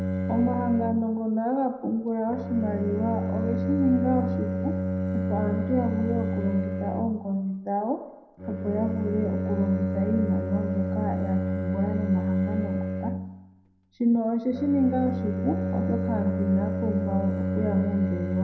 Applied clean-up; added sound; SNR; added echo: none; Bowed string instrument; 1 dB; reverberation time 0.7 s.